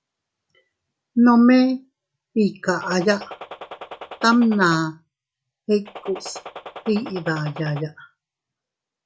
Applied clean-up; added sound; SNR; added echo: none; Gunshot, gunfire; 15 dB; none.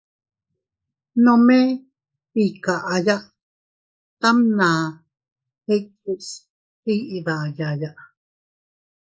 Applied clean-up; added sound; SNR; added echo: neural mask model Resemble Enhance denoiser.